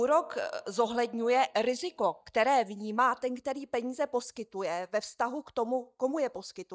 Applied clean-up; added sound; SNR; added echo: neural mask model DeepFilterNet 3.